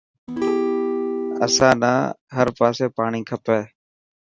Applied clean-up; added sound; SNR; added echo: none; Acoustic guitar / Strum; 1 dB; none.